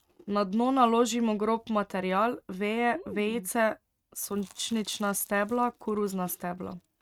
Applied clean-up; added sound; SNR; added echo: neural mask model RNNoise.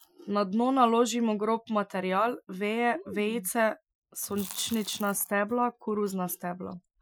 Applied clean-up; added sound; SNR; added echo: classical method Wiener filter.